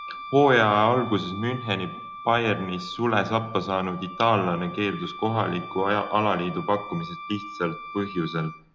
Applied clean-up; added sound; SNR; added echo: none; Wind instrument, woodwind instrument; 13 dB; none.